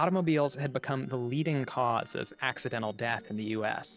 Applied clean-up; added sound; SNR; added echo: neural separator model SepFormer DNS4.